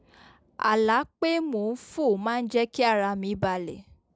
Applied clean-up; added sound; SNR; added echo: none; none; none; none.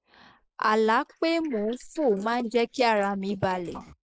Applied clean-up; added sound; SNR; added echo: neural mask model Resemble Enhance denoiser.